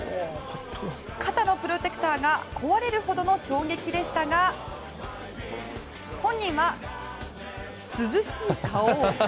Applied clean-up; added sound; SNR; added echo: none; Brass instrument; 15 dB; none.